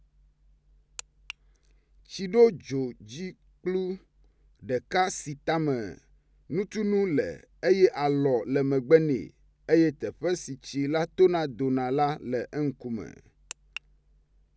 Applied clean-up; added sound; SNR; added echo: none; none; none; none.